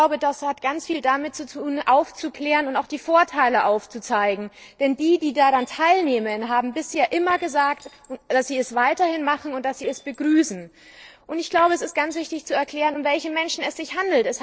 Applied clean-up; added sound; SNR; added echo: neural separator model SepFormer DNS4.